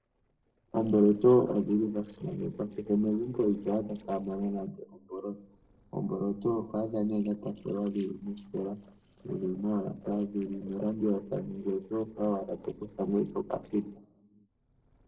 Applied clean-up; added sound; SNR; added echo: neural separator model SepFormer DNS4.